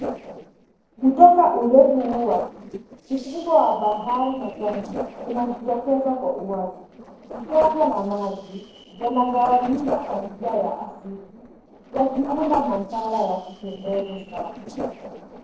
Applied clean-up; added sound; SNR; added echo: neural separator model SepFormer DNS4.